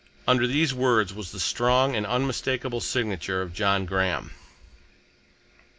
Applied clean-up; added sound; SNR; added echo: none; none; none; none.